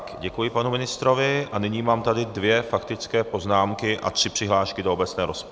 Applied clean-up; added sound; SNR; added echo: none; none; none; none.